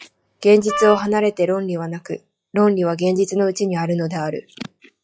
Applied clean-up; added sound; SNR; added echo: classical method log-MMSE.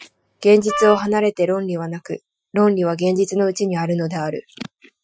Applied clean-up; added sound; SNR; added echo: classical method Wiener filter.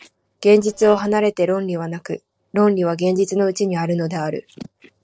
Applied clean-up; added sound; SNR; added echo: neural separator model SepFormer DNS4.